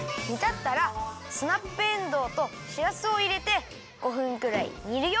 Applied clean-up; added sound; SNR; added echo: none; Sliding door; 14 dB; none.